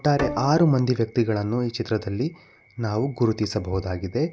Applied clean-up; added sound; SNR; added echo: none; Bowed string instrument; 11 dB; none.